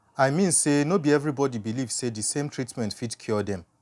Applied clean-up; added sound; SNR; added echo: none; none; none; none.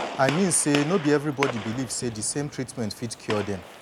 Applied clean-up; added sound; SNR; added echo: none; Gunshot, gunfire; 9 dB; none.